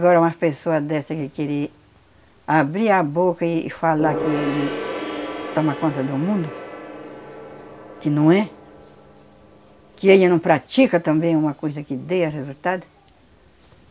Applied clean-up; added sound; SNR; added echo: none; Gong; 13 dB; none.